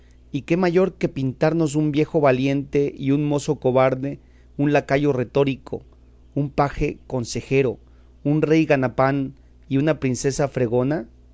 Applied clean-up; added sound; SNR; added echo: none; none; none; none.